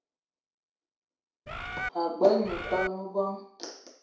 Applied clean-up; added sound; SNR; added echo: none; Bird; 4 dB; reverberation time 0.6 s.